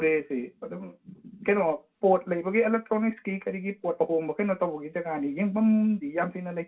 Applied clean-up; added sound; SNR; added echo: none; none; none; reverberation time 0.2 s.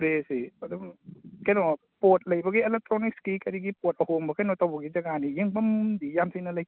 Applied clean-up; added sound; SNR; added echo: none; none; none; none.